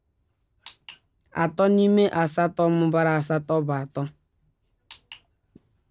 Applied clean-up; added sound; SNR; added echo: none; none; none; none.